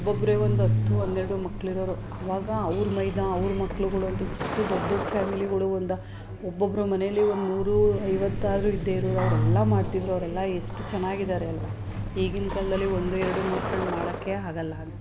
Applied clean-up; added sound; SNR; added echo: none; Truck; 2 dB; none.